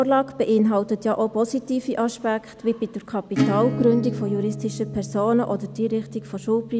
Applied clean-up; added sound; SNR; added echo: none; Acoustic guitar / Strum; 9 dB; none.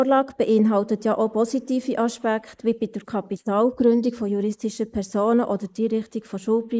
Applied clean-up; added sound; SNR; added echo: neural mask model Resemble Enhance denoiser.